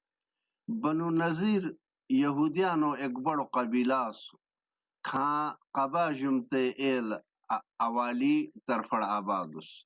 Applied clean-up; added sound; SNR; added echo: none; none; none; none.